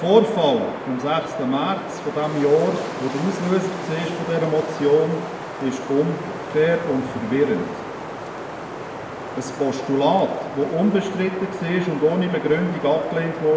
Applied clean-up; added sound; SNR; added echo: none; Wind; 9 dB; reverberation time 0.7 s.